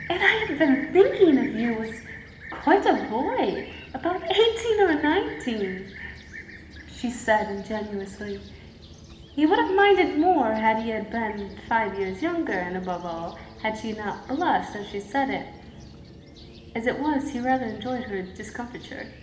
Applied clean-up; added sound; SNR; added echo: none; Fixed-wing aircraft, airplane; 17 dB; reverberation time 1.1 s.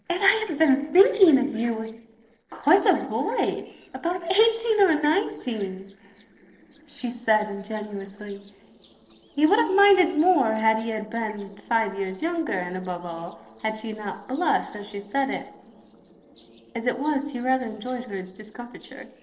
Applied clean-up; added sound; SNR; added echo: neural separator model SepFormer DNS4.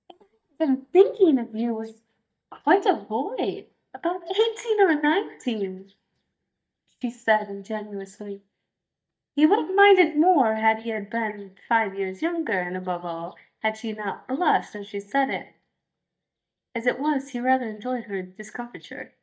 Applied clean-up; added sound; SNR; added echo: neural mask model DeepFilterNet 3.